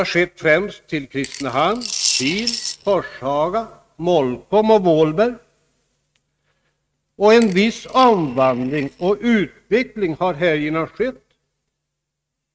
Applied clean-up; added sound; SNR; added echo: neural mask model RNNoise.